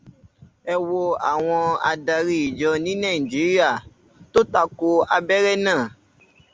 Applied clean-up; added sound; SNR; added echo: none; none; none; none.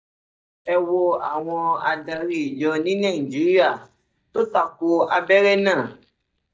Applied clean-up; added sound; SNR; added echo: neural mask model DeepFilterNet 3.